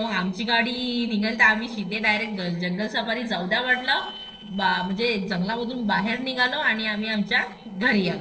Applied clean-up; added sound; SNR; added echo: neural separator model SepFormer DNS4.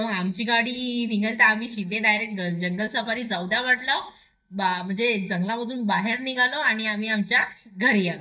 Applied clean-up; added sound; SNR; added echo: neural mask model DeepFilterNet 3.